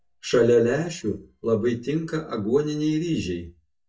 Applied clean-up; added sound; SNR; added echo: neural mask model DeepFilterNet 3.